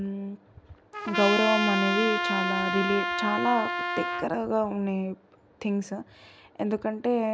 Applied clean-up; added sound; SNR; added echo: none; Trumpet; 1 dB; none.